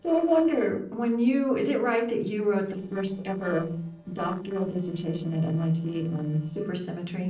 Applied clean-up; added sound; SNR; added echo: neural separator model SepFormer DNS4.